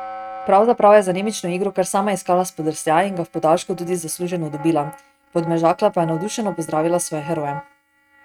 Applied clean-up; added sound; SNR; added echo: neural mask model RNNoise.